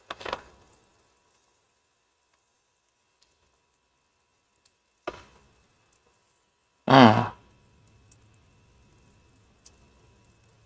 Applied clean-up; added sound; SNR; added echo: neural mask model RNNoise.